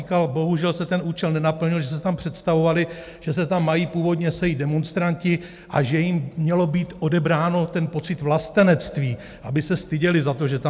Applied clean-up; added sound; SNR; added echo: none; none; none; none.